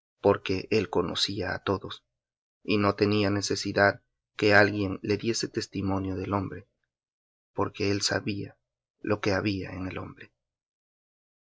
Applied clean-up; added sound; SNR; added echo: none; none; none; none.